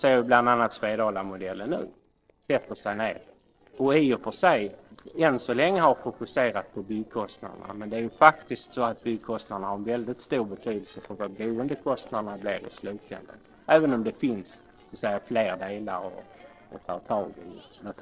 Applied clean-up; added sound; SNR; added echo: neural separator model SepFormer DNS4.